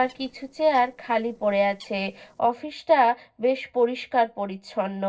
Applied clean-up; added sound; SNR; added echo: neural separator model SepFormer DNS4.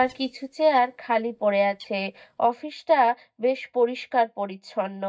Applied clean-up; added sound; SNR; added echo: neural mask model DeepFilterNet 3.